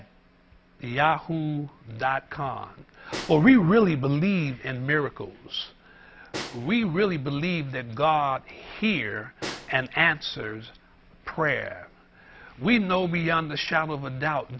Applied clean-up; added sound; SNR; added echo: none; Snare drum; 18 dB; none.